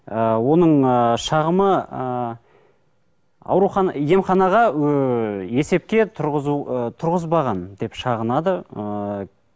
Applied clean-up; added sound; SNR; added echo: none; none; none; none.